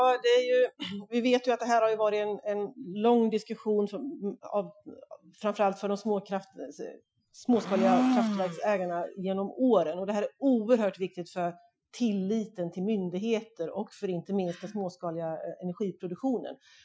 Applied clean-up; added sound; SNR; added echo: classical method Wiener filter.